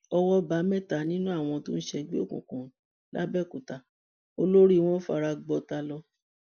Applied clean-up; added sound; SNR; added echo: neural mask model Resemble Enhance denoiser.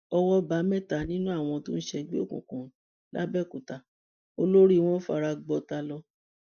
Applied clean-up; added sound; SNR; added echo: neural mask model DeepFilterNet 3.